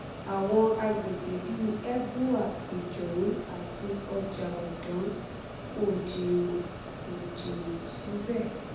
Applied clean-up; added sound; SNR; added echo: none; Mechanisms; 8 dB; reverberation time 0.8 s.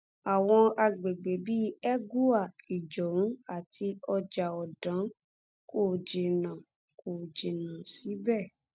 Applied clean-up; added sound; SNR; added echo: none; none; none; none.